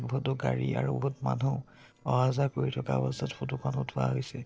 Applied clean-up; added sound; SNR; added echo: neural separator model SepFormer DNS4.